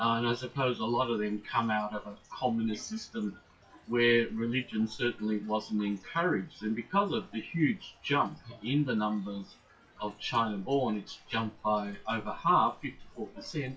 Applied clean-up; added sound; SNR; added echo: classical method WPE with log-MMSE.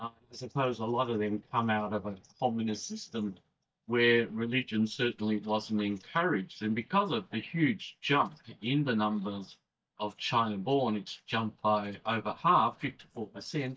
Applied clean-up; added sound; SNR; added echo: neural mask model DeepFilterNet 3.